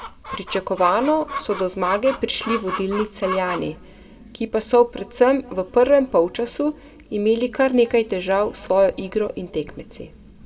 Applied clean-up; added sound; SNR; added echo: none; Chicken, rooster; 14 dB; reverberation time 1.4 s.